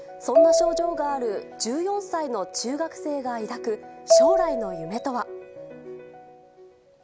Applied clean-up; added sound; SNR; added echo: none; Marimba, xylophone; -4 dB; none.